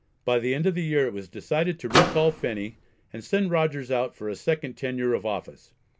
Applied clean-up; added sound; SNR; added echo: none; Microwave oven; -1 dB; none.